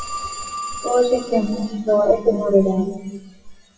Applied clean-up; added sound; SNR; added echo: classical method WPE with log-MMSE.